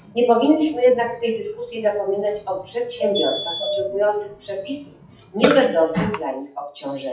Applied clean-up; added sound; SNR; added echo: classical method WPE with log-MMSE.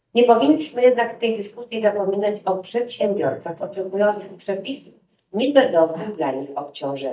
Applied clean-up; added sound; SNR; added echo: neural mask model DeepFilterNet 3.